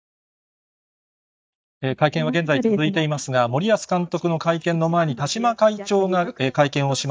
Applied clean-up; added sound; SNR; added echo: neural mask model DeepFilterNet 3.